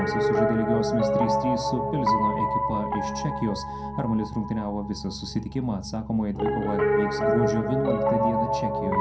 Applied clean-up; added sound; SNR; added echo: none; Piano; -2 dB; reverberation time 0.2 s.